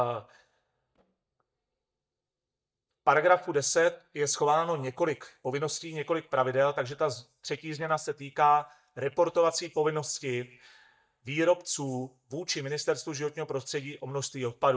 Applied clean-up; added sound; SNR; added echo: neural mask model DeepFilterNet 3.